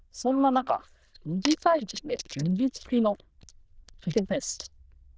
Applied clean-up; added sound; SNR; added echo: neural diffusion model UNIVERSE++.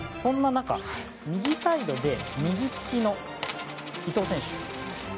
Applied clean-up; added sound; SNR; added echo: none; Coin (dropping); 9 dB; none.